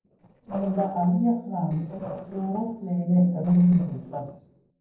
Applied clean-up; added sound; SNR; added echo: neural separator model SepFormer DNS4.